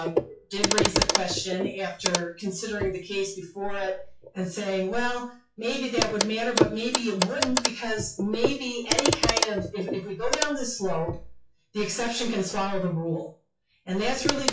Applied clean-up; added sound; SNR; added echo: classical method WPE with log-MMSE.